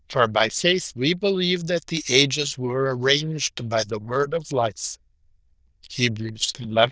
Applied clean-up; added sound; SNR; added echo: neural diffusion model UNIVERSE++.